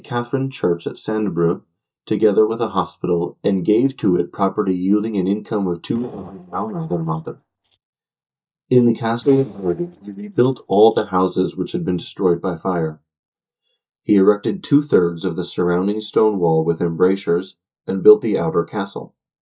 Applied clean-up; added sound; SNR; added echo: neural mask model DeepFilterNet 3.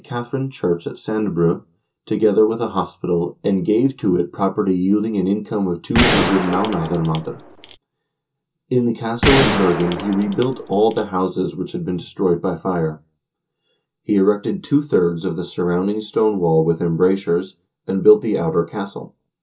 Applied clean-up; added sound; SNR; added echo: none; Gunshot, gunfire; 2 dB; reverberation time 0.2 s.